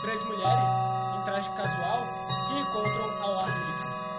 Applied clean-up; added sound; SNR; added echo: none; Chime / Clock; -5 dB; none.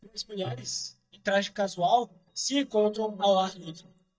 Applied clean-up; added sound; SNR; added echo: neural mask model DeepFilterNet 3.